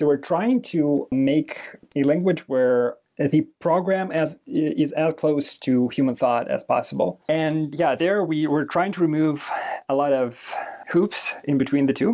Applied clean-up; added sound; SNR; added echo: none; none; none; none.